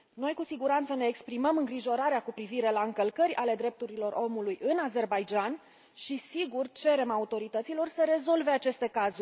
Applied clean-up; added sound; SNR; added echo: none; none; none; none.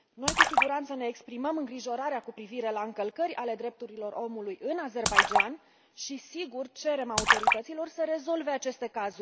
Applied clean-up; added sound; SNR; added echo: none; Splash, splatter; -3 dB; none.